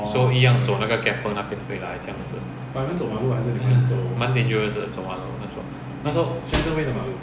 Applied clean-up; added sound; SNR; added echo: none; Microwave oven; 5 dB; none.